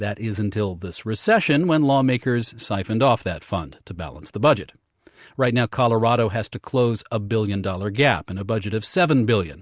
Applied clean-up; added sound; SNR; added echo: none; none; none; none.